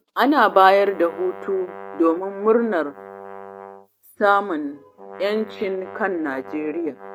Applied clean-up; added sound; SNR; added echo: neural mask model RNNoise.